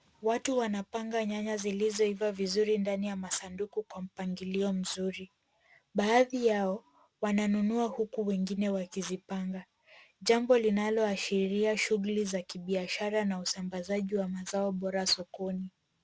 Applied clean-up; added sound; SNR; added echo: none; none; none; none.